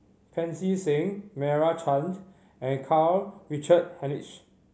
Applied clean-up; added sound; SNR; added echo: none; none; none; none.